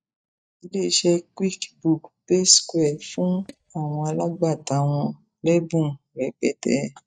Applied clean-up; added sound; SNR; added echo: neural mask model DeepFilterNet 3.